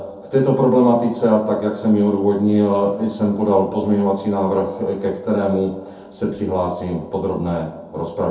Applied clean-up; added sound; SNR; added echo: none; none; none; reverberation time 0.5 s.